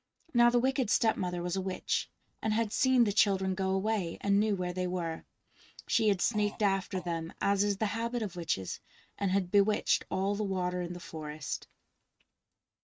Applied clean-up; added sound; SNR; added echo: neural mask model RNNoise.